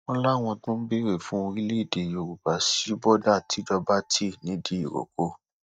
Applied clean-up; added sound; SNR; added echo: neural mask model DeepFilterNet 3.